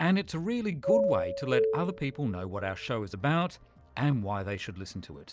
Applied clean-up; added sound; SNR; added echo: none; Doorbell; -1 dB; none.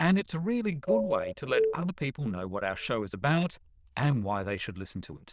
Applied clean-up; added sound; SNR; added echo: neural diffusion model UNIVERSE++.